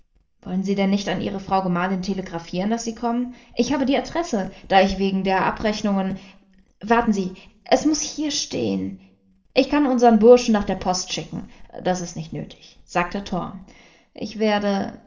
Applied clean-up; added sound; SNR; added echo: none; none; none; reverberation time 0.5 s.